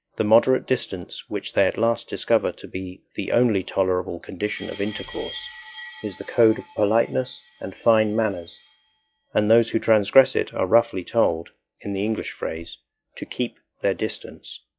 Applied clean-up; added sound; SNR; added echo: classical method log-MMSE.